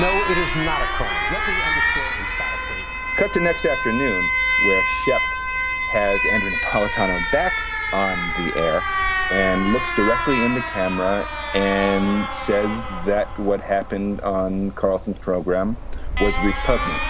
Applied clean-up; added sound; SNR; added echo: none; Alarm; 0 dB; none.